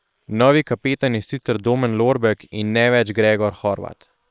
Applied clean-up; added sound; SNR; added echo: neural separator model SepFormer WHAM!.